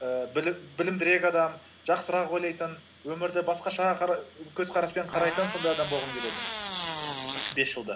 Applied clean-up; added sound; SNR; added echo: none; Fart; 7 dB; none.